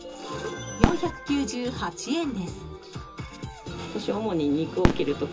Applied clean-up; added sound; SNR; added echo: none; Fireworks; 2 dB; reverberation time 0.2 s.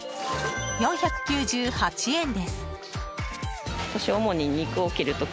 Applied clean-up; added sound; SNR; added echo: none; none; none; none.